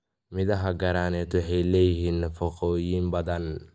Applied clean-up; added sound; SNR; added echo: none; none; none; none.